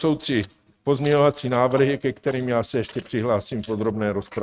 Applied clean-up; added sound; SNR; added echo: neural mask model RNNoise.